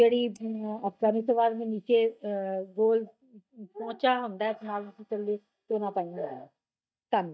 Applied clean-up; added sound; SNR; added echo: neural mask model DeepFilterNet 3.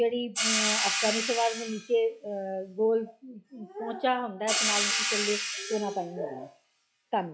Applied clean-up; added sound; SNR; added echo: classical method log-MMSE.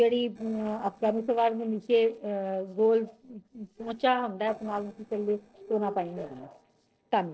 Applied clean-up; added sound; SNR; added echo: neural separator model SepFormer DNS4.